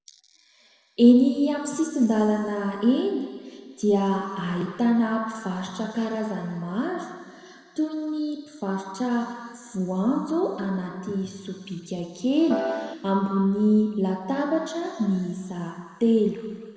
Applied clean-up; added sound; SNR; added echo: none; Piano; 3 dB; reverberation time 1.9 s.